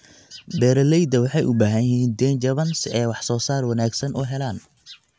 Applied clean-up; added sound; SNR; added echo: none; none; none; none.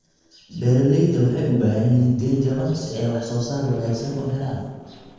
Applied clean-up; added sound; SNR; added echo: neural separator model SepFormer DNS4.